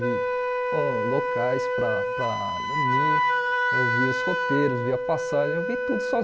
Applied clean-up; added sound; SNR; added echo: none; Wind instrument, woodwind instrument; -4 dB; none.